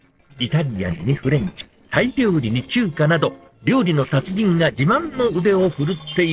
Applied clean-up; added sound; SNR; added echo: neural separator model SepFormer DNS4.